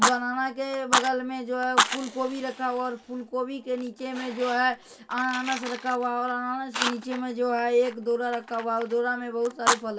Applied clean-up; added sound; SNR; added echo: none; Fire; 4 dB; reverberation time 0.2 s.